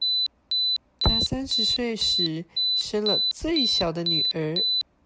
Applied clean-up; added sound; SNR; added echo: none; Alarm; -4 dB; none.